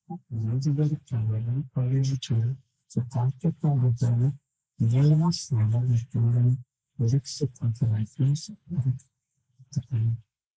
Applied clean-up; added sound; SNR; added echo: neural mask model Resemble Enhance denoiser.